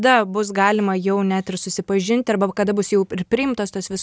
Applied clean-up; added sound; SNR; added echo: none; none; none; none.